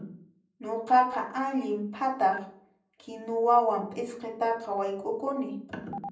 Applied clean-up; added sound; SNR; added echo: none; Stream; 19 dB; reverberation time 0.6 s.